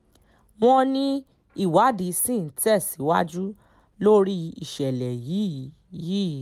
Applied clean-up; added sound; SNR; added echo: none; none; none; none.